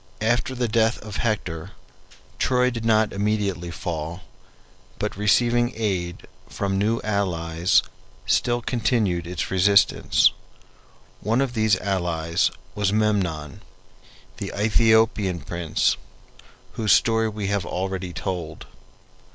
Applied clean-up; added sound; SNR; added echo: none; none; none; none.